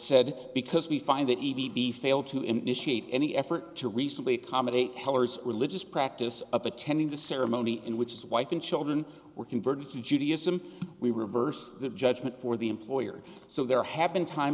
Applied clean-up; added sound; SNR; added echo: none; none; none; none.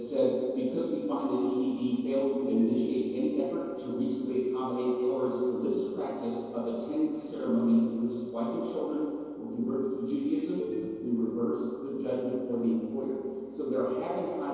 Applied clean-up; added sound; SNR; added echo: neural separator model SepFormer DNS4.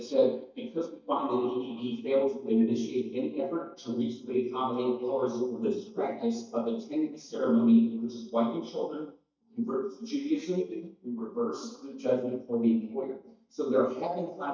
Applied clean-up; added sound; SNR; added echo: neural mask model DeepFilterNet 3.